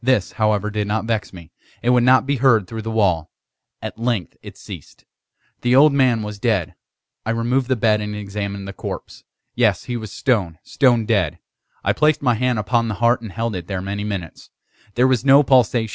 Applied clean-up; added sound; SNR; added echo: none; none; none; none.